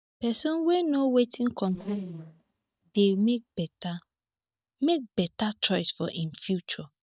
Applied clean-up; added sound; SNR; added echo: neural mask model DeepFilterNet 3.